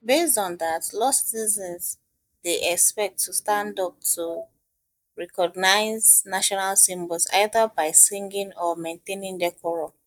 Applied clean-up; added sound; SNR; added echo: neural mask model DeepFilterNet 3.